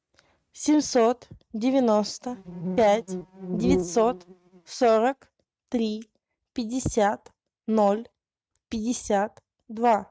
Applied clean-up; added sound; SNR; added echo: neural mask model RNNoise.